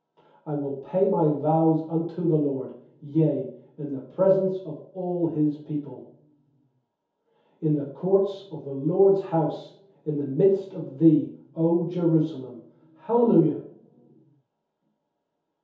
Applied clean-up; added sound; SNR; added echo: none; none; none; reverberation time 0.6 s.